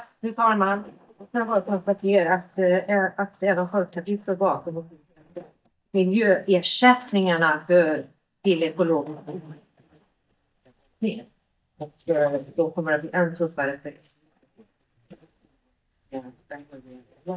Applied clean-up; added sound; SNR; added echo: neural mask model DeepFilterNet 3.